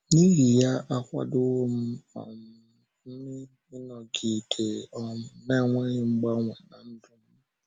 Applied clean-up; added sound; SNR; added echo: none; none; none; none.